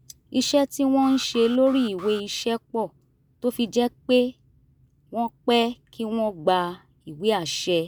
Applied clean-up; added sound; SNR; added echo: none; Alarm; 18 dB; none.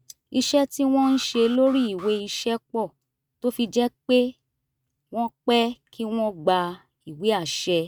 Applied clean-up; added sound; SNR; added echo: neural mask model RNNoise.